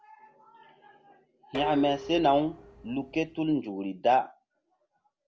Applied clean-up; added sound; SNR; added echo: none; Dishes, pots, and pans; 12 dB; none.